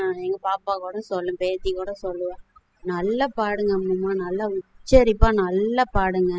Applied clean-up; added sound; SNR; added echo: classical method spectral subtraction.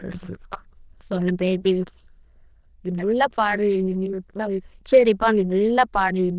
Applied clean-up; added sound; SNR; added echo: neural diffusion model UNIVERSE++.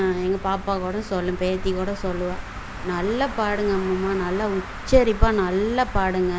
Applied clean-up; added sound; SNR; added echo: none; Traffic noise, roadway noise; 15 dB; none.